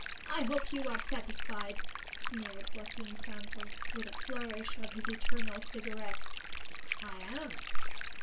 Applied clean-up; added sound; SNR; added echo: none; Stream; 13 dB; reverberation time 0.2 s.